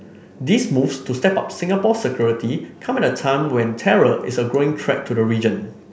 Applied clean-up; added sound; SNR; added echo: none; none; none; none.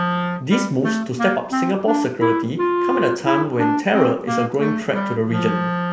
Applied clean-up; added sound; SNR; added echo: none; Wind instrument, woodwind instrument; 0 dB; none.